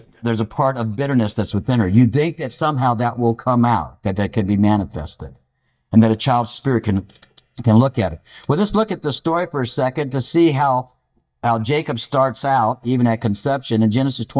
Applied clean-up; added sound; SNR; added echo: neural mask model DeepFilterNet 3.